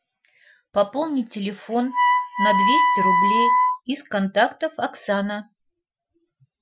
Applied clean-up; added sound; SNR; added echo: classical method Wiener filter.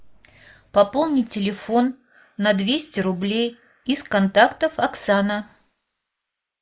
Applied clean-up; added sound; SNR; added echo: neural mask model Resemble Enhance denoiser.